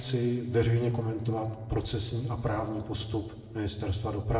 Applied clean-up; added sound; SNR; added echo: neural separator model SepFormer DNS4.